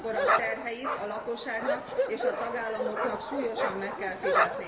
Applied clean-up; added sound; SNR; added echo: none; Bark; -4 dB; reverberation time 2.2 s.